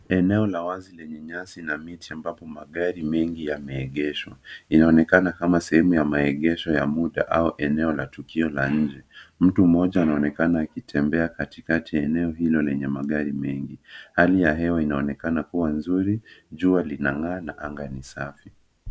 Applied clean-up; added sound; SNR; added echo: none; none; none; none.